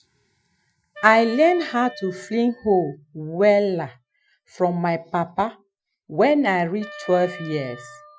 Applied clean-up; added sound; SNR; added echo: classical method Wiener filter.